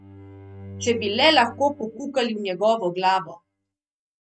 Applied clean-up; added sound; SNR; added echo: neural mask model RNNoise.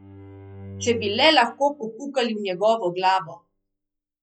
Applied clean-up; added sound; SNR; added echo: classical method log-MMSE.